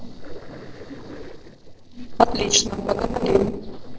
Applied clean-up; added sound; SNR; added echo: neural separator model SepFormer DNS4.